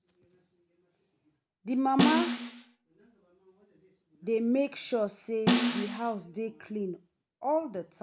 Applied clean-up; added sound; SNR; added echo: none; Snare drum; -3 dB; none.